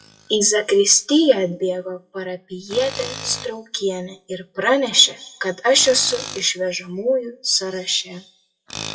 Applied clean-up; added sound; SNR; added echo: classical method WPE with log-MMSE.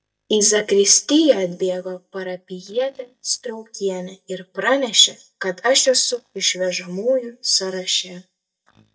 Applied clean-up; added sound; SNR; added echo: neural mask model DeepFilterNet 3.